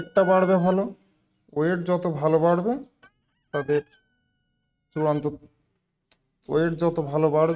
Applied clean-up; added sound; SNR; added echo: neural mask model RNNoise.